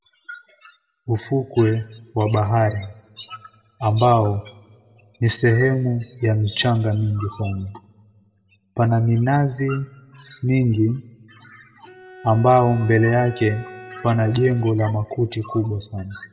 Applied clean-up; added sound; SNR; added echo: none; Bowed string instrument; 18 dB; reverberation time 0.9 s.